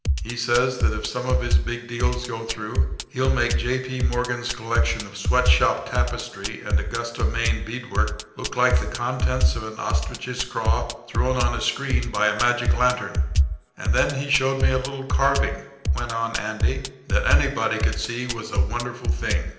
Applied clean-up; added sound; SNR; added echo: none; Drum kit; -2 dB; reverberation time 0.8 s.